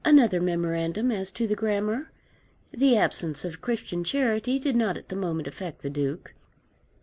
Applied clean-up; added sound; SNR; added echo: none; none; none; none.